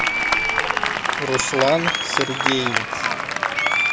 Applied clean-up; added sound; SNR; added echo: none; Applause; -4 dB; none.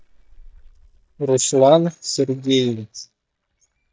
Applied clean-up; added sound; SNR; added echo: neural mask model DeepFilterNet 3.